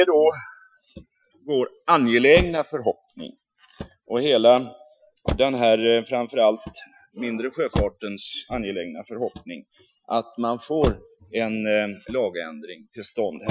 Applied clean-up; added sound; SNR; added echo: classical method Wiener filter.